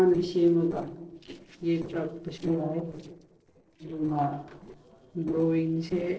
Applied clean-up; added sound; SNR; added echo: neural separator model SepFormer DNS4.